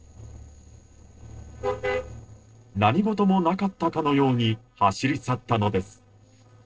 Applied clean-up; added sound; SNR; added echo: neural separator model SepFormer DNS4.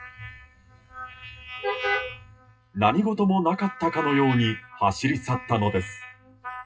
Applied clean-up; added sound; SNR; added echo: classical method WPE with log-MMSE.